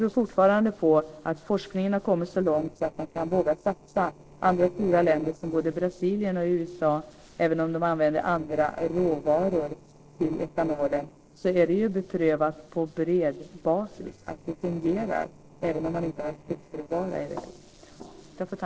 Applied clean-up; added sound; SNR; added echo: neural separator model SepFormer DNS4.